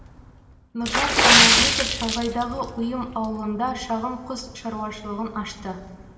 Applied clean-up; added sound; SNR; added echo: none; Water / Splash, splatter; -4 dB; reverberation time 2.2 s.